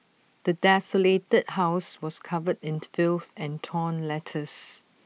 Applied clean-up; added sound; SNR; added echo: none; none; none; none.